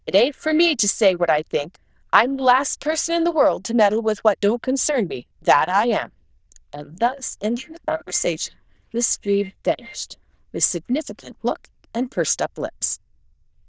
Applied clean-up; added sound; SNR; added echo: neural diffusion model UNIVERSE++.